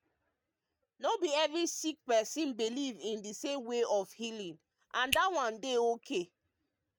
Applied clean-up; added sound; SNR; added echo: neural mask model RNNoise.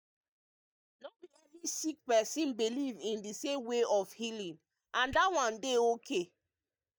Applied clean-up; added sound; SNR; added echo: neural mask model DeepFilterNet 3.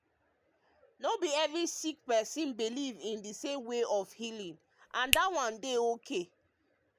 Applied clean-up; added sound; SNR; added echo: none; Finger snapping; 0 dB; none.